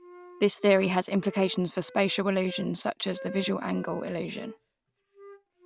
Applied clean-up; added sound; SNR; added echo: none; Wind instrument, woodwind instrument; 18 dB; none.